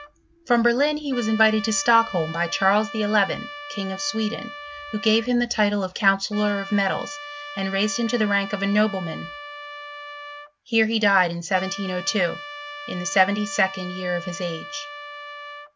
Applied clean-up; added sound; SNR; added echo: none; Trumpet; 13 dB; none.